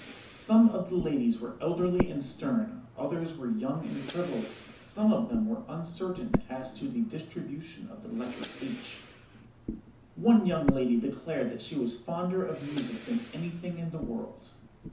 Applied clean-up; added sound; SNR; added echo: none; Breathing; 9 dB; reverberation time 0.9 s.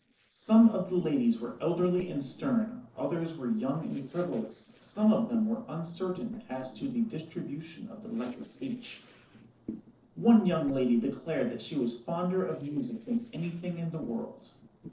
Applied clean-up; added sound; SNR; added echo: neural separator model SepFormer DNS4.